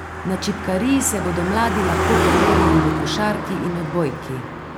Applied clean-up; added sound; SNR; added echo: none; Car passing by; -1 dB; none.